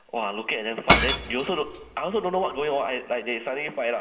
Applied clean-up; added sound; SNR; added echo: none; Shatter / Crushing; 1 dB; reverberation time 2.6 s.